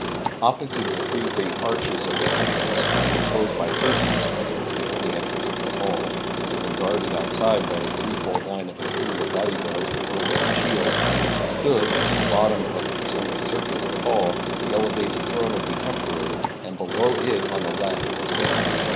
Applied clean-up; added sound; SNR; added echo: none; Engine; -3 dB; none.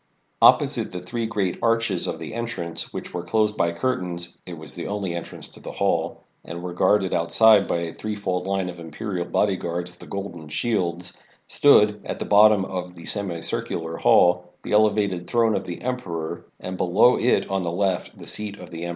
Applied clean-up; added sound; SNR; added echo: none; none; none; none.